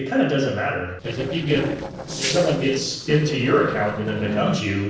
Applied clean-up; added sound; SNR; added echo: neural separator model SepFormer DNS4.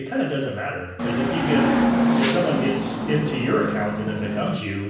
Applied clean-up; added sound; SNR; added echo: none; Hiss / Bus / Engine; -3 dB; reverberation time 0.9 s.